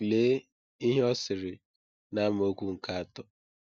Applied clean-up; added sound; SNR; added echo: none; none; none; none.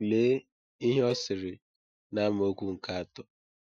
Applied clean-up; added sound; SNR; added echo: classical method Wiener filter.